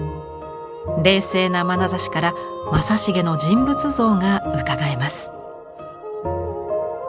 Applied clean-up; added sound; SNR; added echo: none; Fire; 14 dB; none.